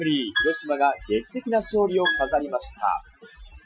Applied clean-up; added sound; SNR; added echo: classical method Wiener filter.